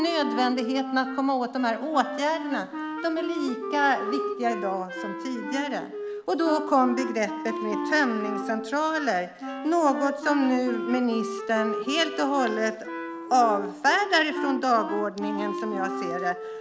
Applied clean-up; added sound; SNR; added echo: none; Wind instrument, woodwind instrument + Wind instrument, woodwind instrument; 6 dB; none.